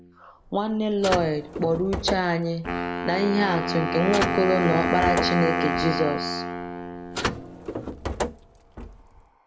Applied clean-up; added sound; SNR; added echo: none; Wind instrument, woodwind instrument + Car; 2 dB; none.